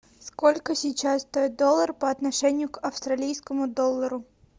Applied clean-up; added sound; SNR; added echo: none; none; none; none.